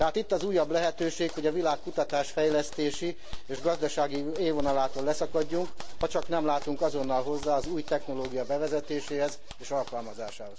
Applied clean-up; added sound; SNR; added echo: none; Zipper (clothing); 4 dB; none.